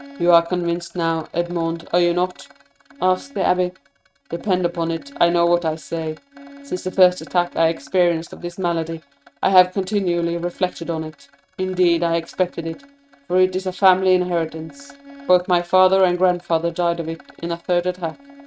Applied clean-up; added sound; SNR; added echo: neural mask model RNNoise.